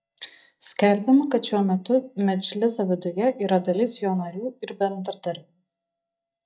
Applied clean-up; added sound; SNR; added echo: neural mask model DeepFilterNet 3.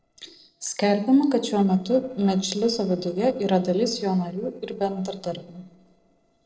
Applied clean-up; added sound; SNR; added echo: neural separator model SepFormer DNS4.